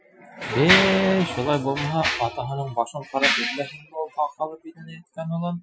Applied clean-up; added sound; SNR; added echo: classical method Wiener filter.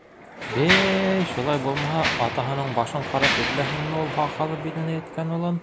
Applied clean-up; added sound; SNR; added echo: none; Mechanisms; 3 dB; none.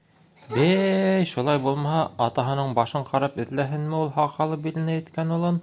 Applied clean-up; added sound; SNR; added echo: none; none; none; none.